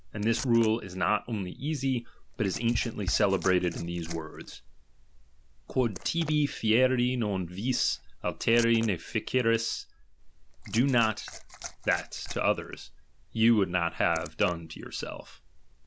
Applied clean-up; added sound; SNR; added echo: none; Liquid; 16 dB; none.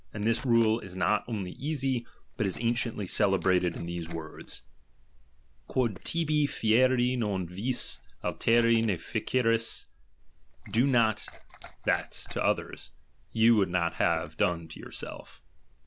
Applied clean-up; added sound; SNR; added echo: neural mask model Resemble Enhance denoiser.